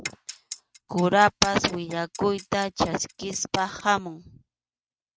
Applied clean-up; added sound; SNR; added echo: neural mask model RNNoise.